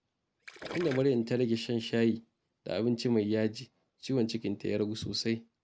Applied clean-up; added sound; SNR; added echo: none; Gurgling; 18 dB; none.